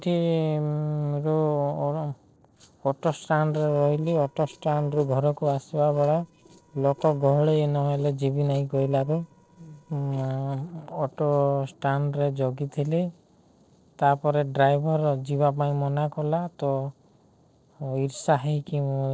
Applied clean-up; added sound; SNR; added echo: neural separator model SepFormer DNS4.